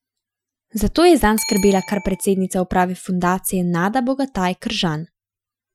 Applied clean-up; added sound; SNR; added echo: classical method Wiener filter.